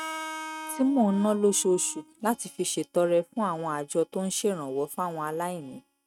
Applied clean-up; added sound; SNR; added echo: neural mask model RNNoise.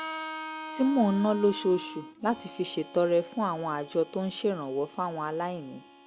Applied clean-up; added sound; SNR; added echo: none; Harmonica; 14 dB; none.